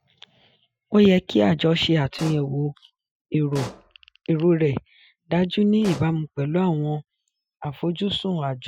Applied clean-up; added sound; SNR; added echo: classical method Wiener filter.